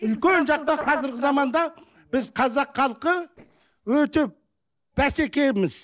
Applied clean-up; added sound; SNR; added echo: neural separator model SepFormer DNS4.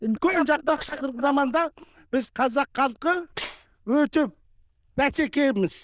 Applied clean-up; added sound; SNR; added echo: neural diffusion model UNIVERSE++.